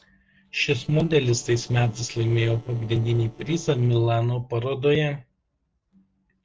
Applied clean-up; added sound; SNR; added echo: neural separator model SepFormer DNS4.